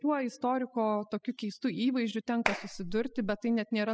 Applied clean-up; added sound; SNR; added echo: classical method spectral subtraction.